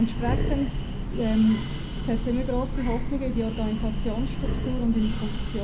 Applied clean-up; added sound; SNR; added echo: none; Breathing; 0 dB; reverberation time 0.5 s.